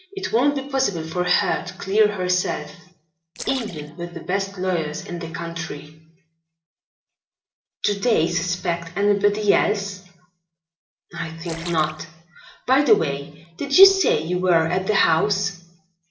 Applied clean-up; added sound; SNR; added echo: neural separator model SepFormer DNS4.